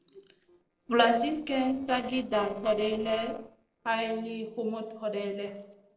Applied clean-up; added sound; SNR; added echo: neural separator model SepFormer DNS4.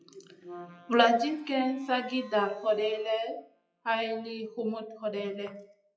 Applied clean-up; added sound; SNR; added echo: classical method WPE with log-MMSE.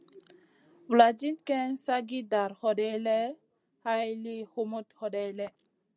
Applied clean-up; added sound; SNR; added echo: none; none; none; none.